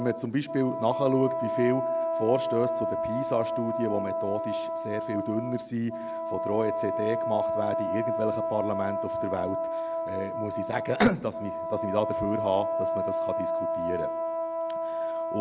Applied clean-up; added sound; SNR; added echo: none; Wind instrument, woodwind instrument; 0 dB; none.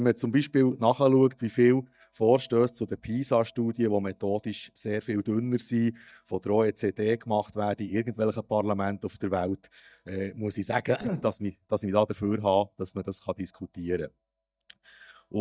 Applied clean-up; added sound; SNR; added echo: neural mask model DeepFilterNet 3.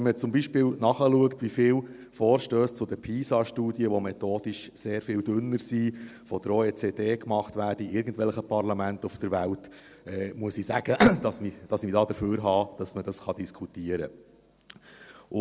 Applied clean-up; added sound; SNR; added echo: none; none; none; none.